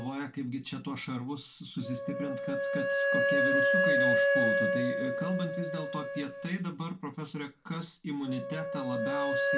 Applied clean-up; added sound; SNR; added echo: none; Wind instrument, woodwind instrument; -4 dB; reverberation time 0.2 s.